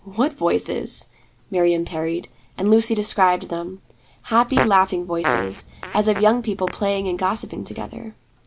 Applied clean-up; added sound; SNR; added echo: none; Fart; 7 dB; none.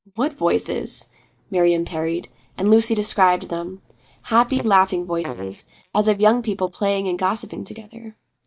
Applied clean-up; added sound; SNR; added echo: neural mask model DeepFilterNet 3.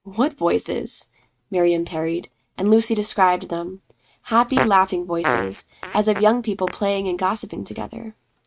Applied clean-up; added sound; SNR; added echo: neural mask model RNNoise.